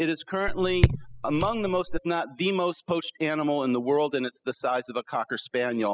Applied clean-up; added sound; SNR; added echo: classical method spectral subtraction.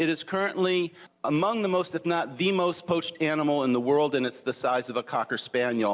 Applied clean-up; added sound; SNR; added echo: none; none; none; none.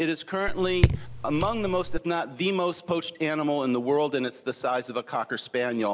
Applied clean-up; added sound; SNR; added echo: none; Raindrop / Drip; 0 dB; none.